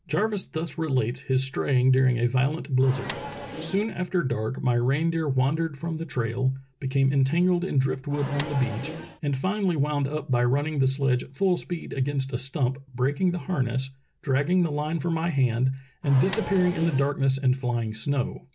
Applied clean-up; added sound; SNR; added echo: none; Microwave oven; 10 dB; none.